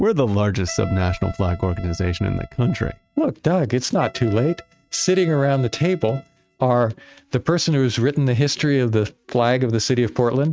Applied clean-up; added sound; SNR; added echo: neural mask model RNNoise.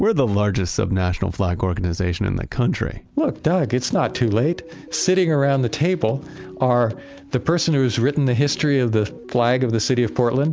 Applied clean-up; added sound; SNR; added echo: none; none; none; none.